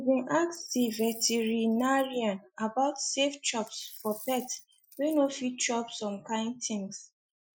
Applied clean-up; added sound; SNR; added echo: classical method Wiener filter.